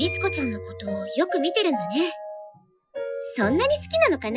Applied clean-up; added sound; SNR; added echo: classical method Wiener filter.